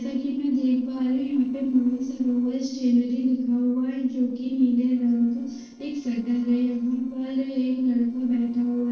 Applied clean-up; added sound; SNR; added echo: neural separator model SepFormer DNS4.